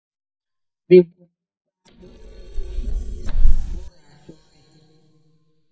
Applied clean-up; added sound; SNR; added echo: neural mask model DeepFilterNet 3.